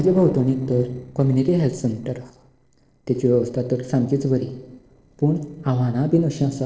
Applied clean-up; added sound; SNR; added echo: neural separator model SepFormer DNS4.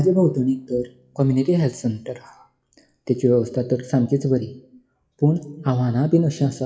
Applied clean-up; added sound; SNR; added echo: classical method WPE with log-MMSE.